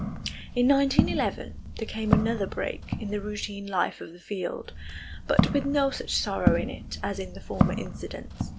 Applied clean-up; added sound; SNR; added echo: none; Walk, footsteps; 1 dB; none.